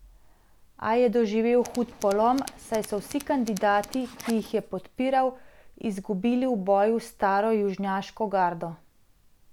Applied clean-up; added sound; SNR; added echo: none; Tools + Zipper (clothing); 18 dB; none.